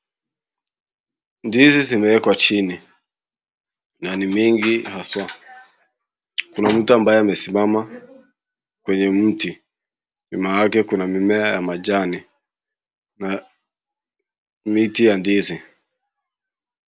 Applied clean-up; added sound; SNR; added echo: none; none; none; none.